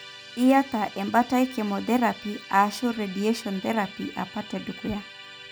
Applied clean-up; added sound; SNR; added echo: none; Musical instrument; 17 dB; none.